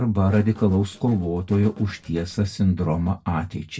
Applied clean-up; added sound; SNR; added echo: neural separator model SepFormer DNS4.